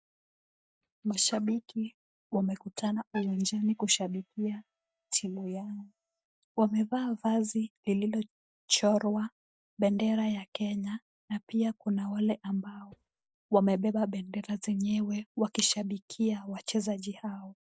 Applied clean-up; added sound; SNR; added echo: neural mask model DeepFilterNet 3.